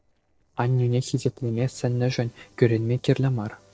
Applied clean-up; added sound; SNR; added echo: neural separator model SepFormer DNS4.